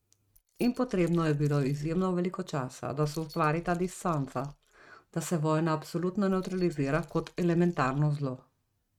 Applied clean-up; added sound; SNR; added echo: neural mask model RNNoise.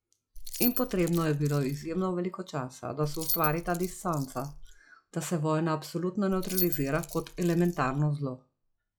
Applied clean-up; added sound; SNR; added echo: classical method log-MMSE.